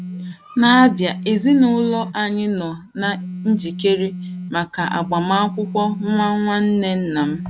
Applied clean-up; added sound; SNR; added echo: none; Telephone; 11 dB; none.